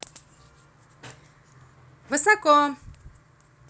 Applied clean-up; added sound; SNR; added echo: none; none; none; none.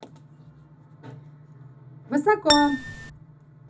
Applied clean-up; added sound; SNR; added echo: none; Acoustic guitar; -1 dB; reverberation time 0.4 s.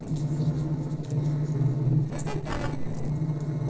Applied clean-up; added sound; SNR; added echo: neural separator model SepFormer DNS4.